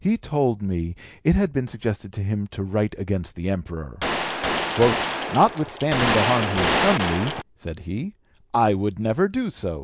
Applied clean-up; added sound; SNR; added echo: none; Gunshot, gunfire; 0 dB; none.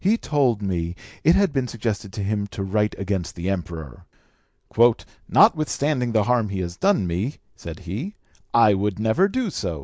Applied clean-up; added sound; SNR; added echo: none; none; none; none.